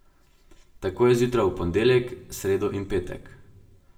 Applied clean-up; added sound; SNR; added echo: none; none; none; reverberation time 0.7 s.